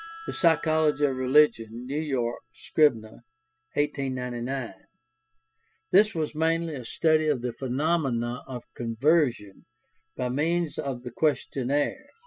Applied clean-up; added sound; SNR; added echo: classical method spectral subtraction.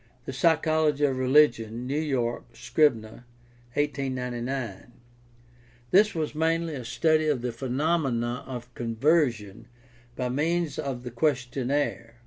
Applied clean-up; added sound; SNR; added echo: none; none; none; none.